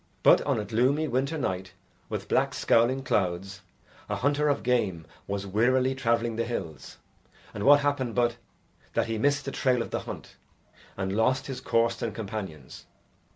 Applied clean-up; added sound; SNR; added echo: none; none; none; none.